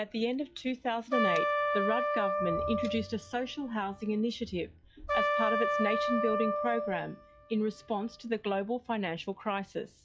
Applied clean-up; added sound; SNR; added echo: classical method log-MMSE.